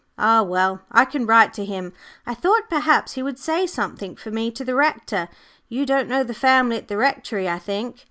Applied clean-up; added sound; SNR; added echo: none; none; none; none.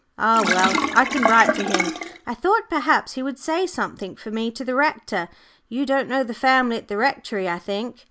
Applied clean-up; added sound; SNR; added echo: none; Sink (filling or washing); 2 dB; none.